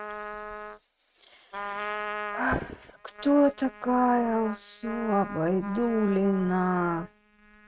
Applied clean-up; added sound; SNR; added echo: neural mask model RNNoise.